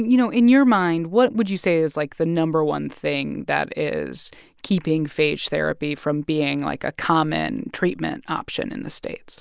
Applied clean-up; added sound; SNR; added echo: none; none; none; none.